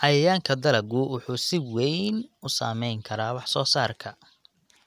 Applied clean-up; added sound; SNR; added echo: none; none; none; none.